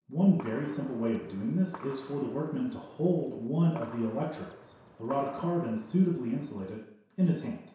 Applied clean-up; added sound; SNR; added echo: none; Gunshot, gunfire; 19 dB; reverberation time 0.7 s.